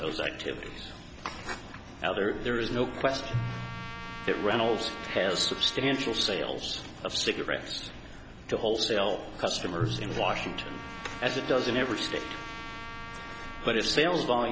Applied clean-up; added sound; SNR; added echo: none; Trumpet + Drum; 11 dB; none.